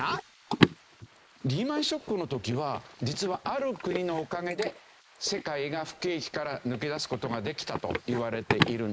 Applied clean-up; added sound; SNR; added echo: neural mask model Resemble Enhance denoiser.